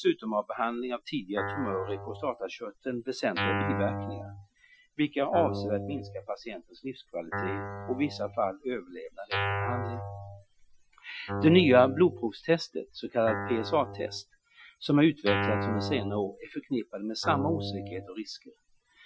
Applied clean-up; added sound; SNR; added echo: classical method Wiener filter.